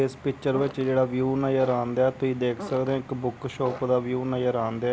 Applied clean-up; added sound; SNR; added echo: none; Fart; 16 dB; none.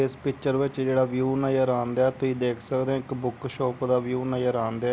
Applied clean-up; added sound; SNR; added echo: none; none; none; none.